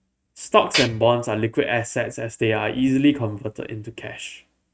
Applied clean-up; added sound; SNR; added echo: neural mask model RNNoise.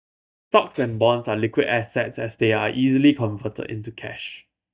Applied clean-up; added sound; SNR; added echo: neural mask model DeepFilterNet 3.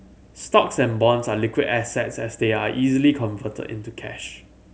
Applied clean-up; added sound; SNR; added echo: none; none; none; none.